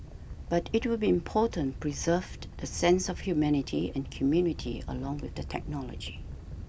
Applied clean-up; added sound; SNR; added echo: none; Animal; 10 dB; none.